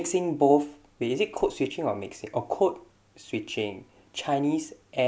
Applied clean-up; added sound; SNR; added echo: none; none; none; none.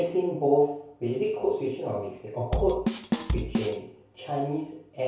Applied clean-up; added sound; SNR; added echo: none; Bass drum / Snare drum / Drum kit; 1 dB; reverberation time 0.6 s.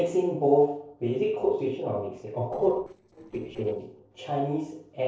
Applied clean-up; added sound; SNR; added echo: neural separator model SepFormer DNS4.